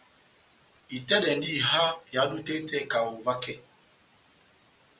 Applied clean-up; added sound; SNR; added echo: none; none; none; none.